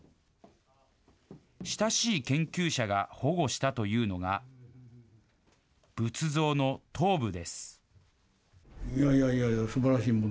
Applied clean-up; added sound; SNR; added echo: none; none; none; none.